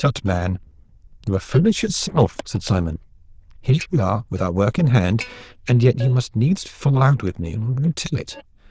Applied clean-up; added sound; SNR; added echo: neural diffusion model UNIVERSE++.